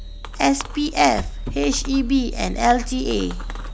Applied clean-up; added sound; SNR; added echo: none; Fireworks; 7 dB; none.